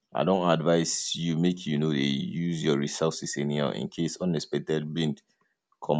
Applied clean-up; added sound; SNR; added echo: none; none; none; none.